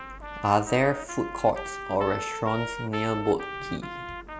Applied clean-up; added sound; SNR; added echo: none; Trumpet; 9 dB; none.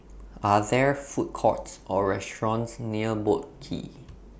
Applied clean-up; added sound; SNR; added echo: none; none; none; none.